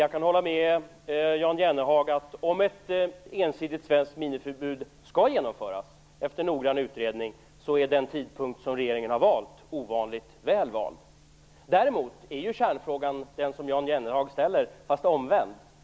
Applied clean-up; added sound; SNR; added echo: none; none; none; none.